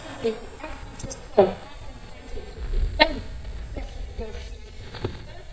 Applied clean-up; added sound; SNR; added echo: neural mask model DeepFilterNet 3.